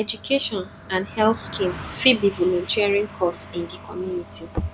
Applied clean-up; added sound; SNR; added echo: none; Car passing by; 17 dB; none.